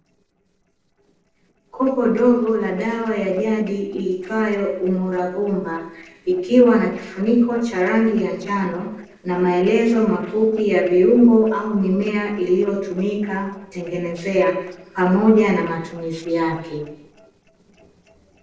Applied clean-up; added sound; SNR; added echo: neural separator model SepFormer DNS4.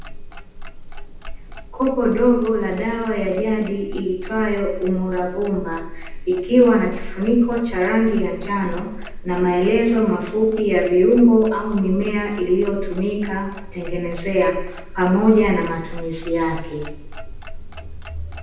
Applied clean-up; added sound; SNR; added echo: none; Clock; 11 dB; reverberation time 0.8 s.